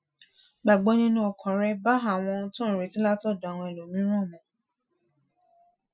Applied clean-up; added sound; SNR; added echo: classical method Wiener filter.